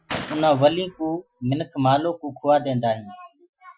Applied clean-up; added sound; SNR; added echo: classical method Wiener filter.